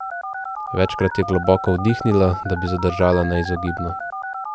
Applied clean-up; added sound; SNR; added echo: none; Telephone; 8 dB; none.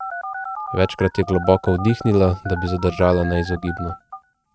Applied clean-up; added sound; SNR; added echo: neural mask model RNNoise.